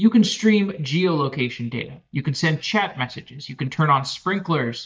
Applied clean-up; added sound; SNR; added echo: neural mask model DeepFilterNet 3.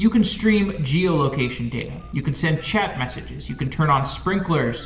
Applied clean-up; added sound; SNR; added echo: none; Telephone; 17 dB; reverberation time 1.5 s.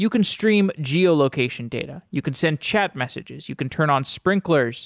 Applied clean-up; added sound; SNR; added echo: none; none; none; none.